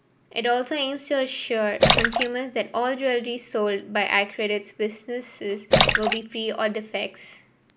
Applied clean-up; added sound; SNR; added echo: none; Splash, splatter; -2 dB; none.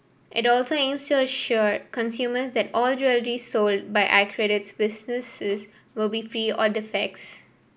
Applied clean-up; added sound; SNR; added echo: none; none; none; none.